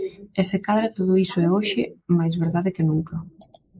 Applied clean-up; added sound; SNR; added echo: neural mask model Resemble Enhance denoiser.